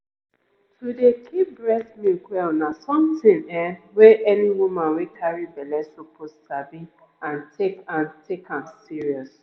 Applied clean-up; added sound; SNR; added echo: none; none; none; reverberation time 0.5 s.